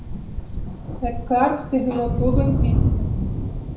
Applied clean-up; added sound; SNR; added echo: none; Thunder; -2 dB; reverberation time 0.5 s.